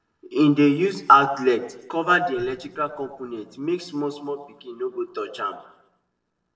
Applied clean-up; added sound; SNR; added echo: neural separator model SepFormer DNS4.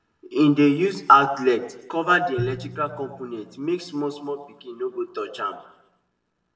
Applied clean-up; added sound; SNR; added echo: none; Drum; 18 dB; reverberation time 0.6 s.